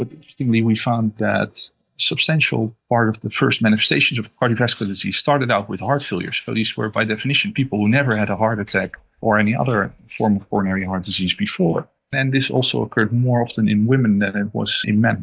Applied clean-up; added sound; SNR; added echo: neural mask model DeepFilterNet 3.